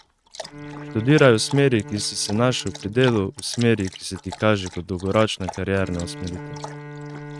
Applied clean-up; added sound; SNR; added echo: neural mask model RNNoise.